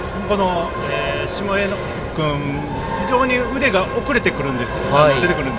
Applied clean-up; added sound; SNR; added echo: none; Thunder; 16 dB; reverberation time 1.2 s.